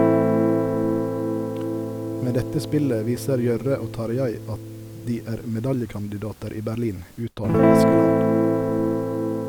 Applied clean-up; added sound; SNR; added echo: none; Guitar; -5 dB; none.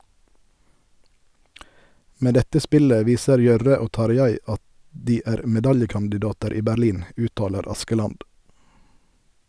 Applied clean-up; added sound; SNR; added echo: none; none; none; none.